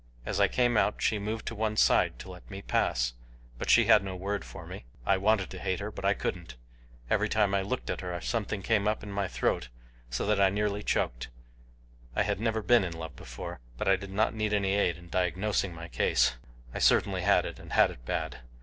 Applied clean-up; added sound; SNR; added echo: none; none; none; none.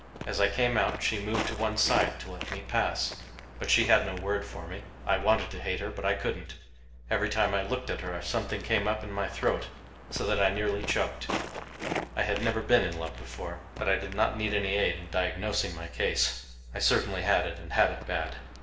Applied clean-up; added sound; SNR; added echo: none; Walk, footsteps; 12 dB; reverberation time 0.7 s.